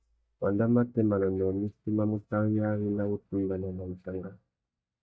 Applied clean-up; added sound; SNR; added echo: neural mask model DeepFilterNet 3.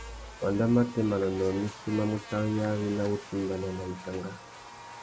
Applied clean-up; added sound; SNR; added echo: none; Buzz; 15 dB; none.